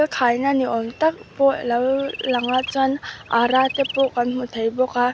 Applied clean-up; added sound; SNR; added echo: none; Chirp, tweet; 12 dB; none.